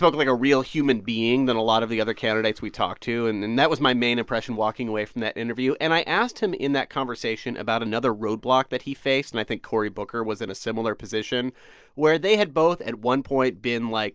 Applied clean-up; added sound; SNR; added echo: none; none; none; none.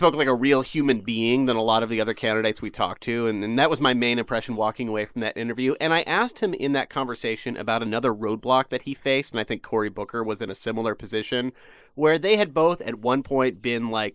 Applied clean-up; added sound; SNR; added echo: neural mask model Resemble Enhance denoiser.